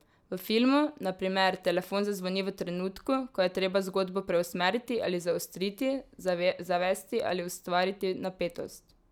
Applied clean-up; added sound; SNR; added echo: none; none; none; none.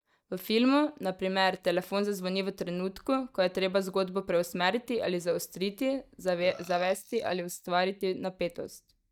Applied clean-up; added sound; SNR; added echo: neural mask model DeepFilterNet 3.